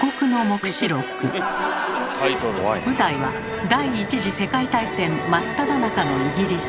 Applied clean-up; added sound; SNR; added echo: none; none; none; none.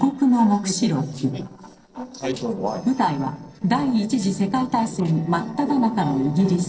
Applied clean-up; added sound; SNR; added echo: neural separator model SepFormer DNS4.